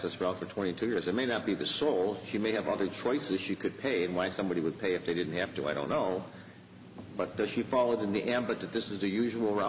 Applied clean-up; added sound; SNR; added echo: none; none; none; none.